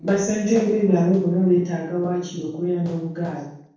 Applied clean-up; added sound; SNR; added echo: neural separator model SepFormer DNS4.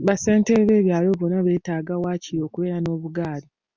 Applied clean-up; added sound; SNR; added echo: none; none; none; none.